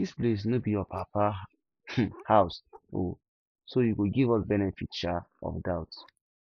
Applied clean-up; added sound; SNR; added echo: neural mask model Resemble Enhance denoiser.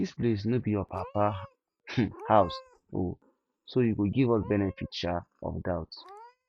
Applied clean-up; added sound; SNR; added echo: neural mask model RNNoise.